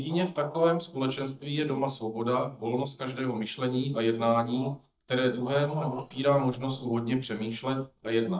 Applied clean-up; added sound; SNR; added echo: neural mask model DeepFilterNet 3.